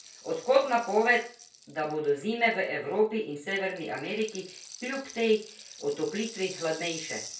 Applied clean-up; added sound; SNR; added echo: none; Rattle (instrument); 17 dB; reverberation time 0.2 s.